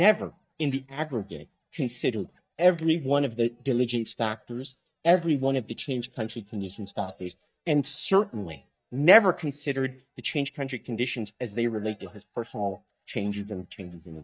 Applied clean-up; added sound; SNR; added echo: neural mask model DeepFilterNet 3.